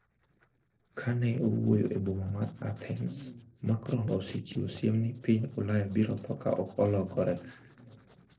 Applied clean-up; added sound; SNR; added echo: neural separator model SepFormer DNS4.